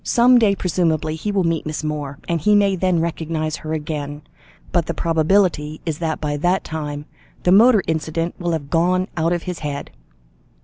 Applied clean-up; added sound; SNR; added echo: none; none; none; none.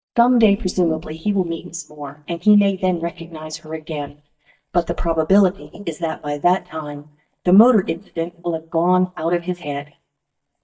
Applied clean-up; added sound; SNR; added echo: neural mask model DeepFilterNet 3.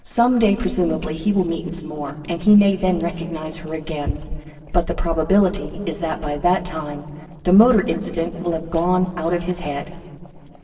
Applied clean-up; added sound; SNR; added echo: neural separator model SepFormer DNS4.